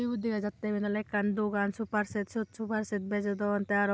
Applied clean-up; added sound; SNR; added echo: none; none; none; none.